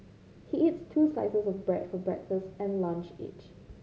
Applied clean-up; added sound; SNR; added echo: none; none; none; none.